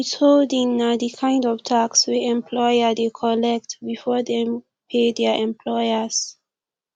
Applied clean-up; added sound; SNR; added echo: none; none; none; none.